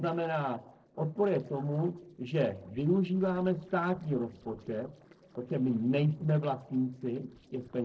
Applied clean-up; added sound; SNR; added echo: neural separator model SepFormer DNS4.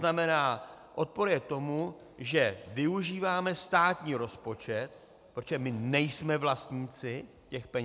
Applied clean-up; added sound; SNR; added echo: none; none; none; none.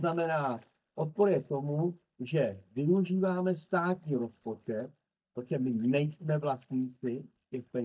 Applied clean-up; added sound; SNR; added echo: neural mask model DeepFilterNet 3.